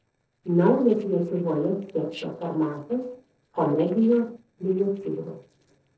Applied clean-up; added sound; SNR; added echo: neural separator model SepFormer DNS4.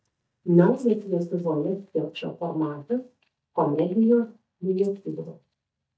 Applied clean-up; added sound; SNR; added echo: neural mask model DeepFilterNet 3.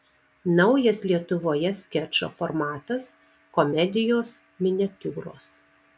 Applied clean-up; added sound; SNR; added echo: none; none; none; none.